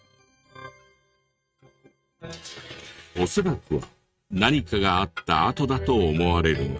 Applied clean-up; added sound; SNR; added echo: neural mask model RNNoise.